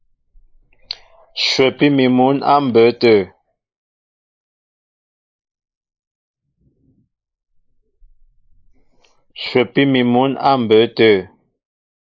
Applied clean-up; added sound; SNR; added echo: neural mask model Resemble Enhance denoiser.